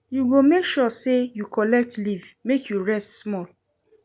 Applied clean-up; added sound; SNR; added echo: none; none; none; none.